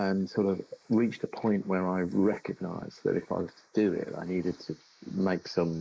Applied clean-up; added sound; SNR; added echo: neural mask model Resemble Enhance denoiser.